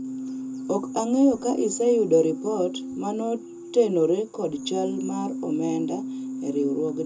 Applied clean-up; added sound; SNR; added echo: none; Keyboard (musical); 9 dB; reverberation time 0.2 s.